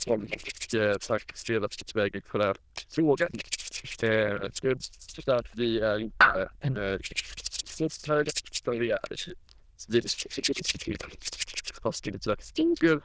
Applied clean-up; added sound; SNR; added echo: neural diffusion model UNIVERSE++.